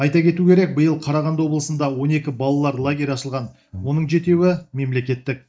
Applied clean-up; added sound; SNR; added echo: neural mask model DeepFilterNet 3.